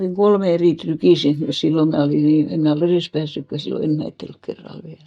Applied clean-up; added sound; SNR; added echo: neural mask model DeepFilterNet 3.